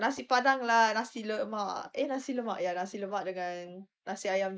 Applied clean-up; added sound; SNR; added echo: neural mask model Resemble Enhance denoiser.